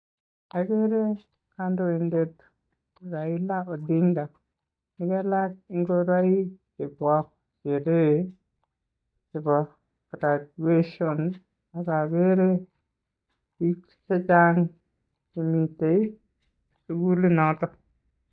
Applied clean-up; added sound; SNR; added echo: neural mask model DeepFilterNet 3.